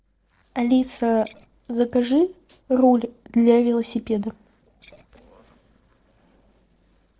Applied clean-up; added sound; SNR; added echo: neural separator model SepFormer DNS4.